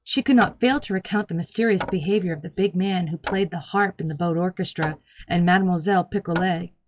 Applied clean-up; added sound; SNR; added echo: classical method log-MMSE.